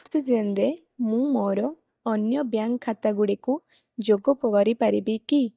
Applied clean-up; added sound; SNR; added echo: neural mask model DeepFilterNet 3.